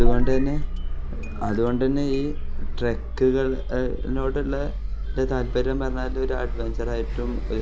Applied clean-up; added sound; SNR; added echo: none; Engine starting; -2 dB; none.